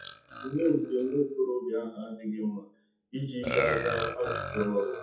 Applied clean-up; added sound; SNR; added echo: classical method WPE with log-MMSE.